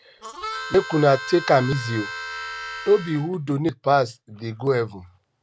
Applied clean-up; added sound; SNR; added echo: none; Harmonica; 11 dB; none.